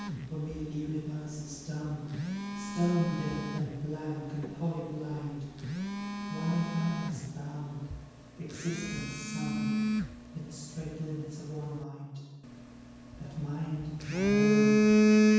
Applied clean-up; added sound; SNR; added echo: none; Telephone; -5 dB; reverberation time 1.2 s.